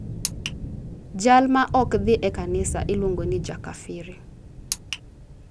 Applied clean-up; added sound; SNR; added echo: none; Thunder / Rain; 9 dB; none.